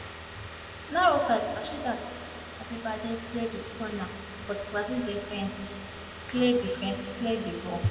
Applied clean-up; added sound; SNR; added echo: none; Car; 11 dB; reverberation time 2.4 s.